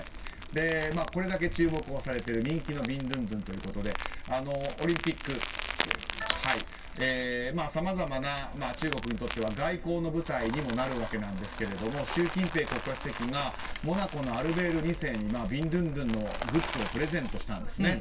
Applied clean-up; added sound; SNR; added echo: none; Crumpling, crinkling; 5 dB; reverberation time 0.1 s.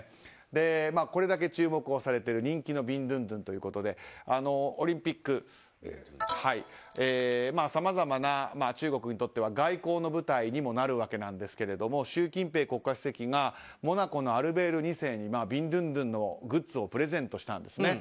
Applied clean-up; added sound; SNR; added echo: none; none; none; none.